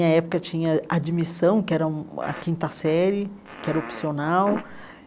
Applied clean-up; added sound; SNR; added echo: none; Fart; 13 dB; none.